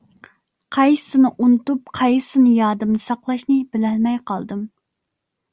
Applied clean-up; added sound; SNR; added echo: none; none; none; none.